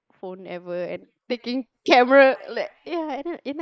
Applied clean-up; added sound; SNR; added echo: neural mask model Resemble Enhance denoiser.